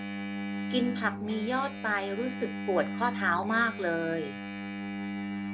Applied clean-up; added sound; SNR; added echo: none; Engine; 4 dB; none.